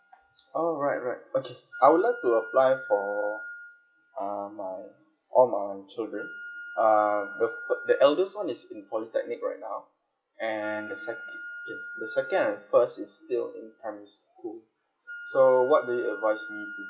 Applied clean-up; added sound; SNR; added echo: classical method log-MMSE.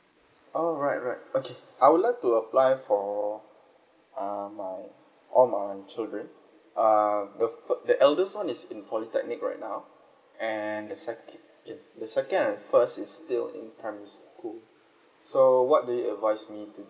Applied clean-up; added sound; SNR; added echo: neural mask model Resemble Enhance denoiser.